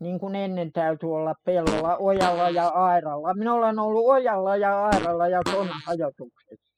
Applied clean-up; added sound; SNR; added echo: classical method spectral subtraction.